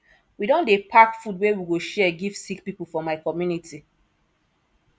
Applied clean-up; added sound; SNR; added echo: none; none; none; none.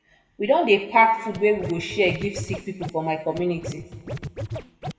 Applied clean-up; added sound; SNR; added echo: none; Scratching (performance technique); 10 dB; reverberation time 1.4 s.